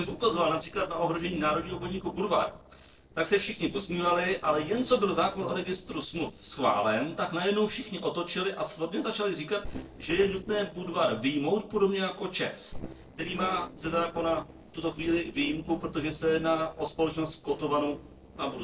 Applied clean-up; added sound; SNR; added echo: neural separator model SepFormer DNS4.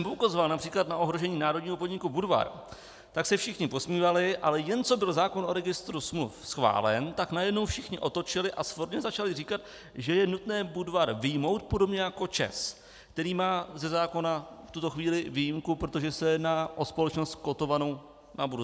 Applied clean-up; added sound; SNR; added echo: none; none; none; none.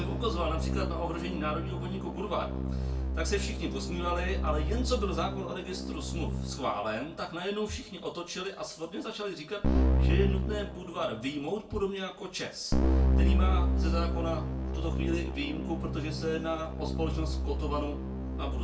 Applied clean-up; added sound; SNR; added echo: none; Keyboard (musical); -4 dB; reverberation time 0.3 s.